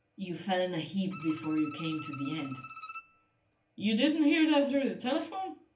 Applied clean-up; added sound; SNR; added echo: none; Bowed string instrument; 16 dB; reverberation time 0.3 s.